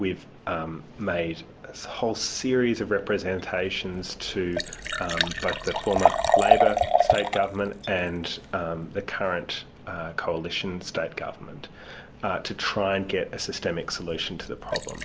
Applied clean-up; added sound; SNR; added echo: none; Liquid; 1 dB; none.